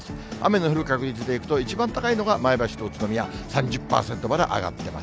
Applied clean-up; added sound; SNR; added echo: none; none; none; none.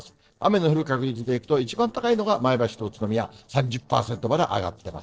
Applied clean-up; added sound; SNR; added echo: neural separator model SepFormer DNS4.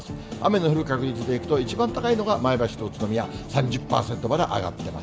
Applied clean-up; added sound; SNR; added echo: none; Bowed string instrument; 17 dB; reverberation time 0.9 s.